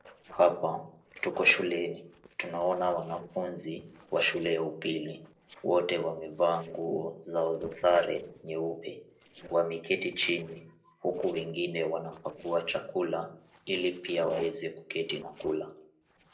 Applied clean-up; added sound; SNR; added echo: neural separator model SepFormer DNS4.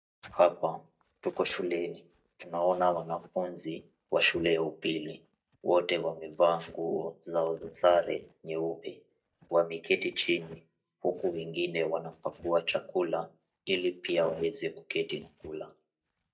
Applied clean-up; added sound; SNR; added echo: neural mask model DeepFilterNet 3.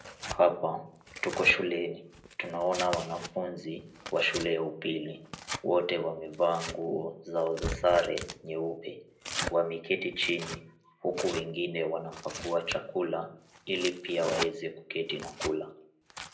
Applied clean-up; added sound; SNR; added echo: none; Tearing; 11 dB; reverberation time 0.4 s.